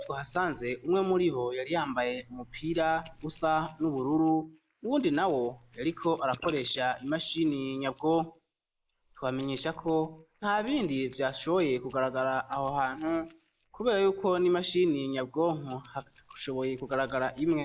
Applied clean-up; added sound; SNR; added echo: neural mask model Resemble Enhance denoiser.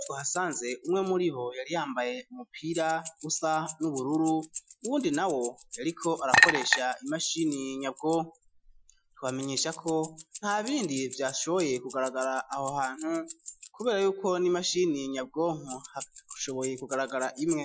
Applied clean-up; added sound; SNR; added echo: classical method Wiener filter.